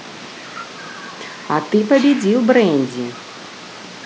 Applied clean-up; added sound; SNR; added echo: none; none; none; none.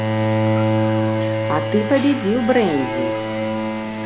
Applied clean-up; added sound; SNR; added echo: none; Bowed string instrument; -1 dB; none.